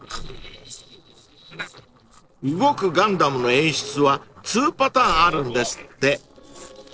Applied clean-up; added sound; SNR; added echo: neural separator model SepFormer DNS4.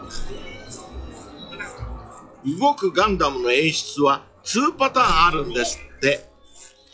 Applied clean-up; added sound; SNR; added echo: classical method log-MMSE.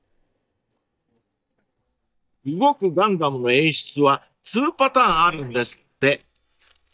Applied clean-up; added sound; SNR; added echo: neural mask model DeepFilterNet 3.